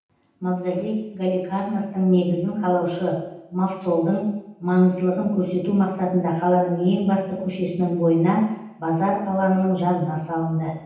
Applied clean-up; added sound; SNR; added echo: none; none; none; reverberation time 0.9 s.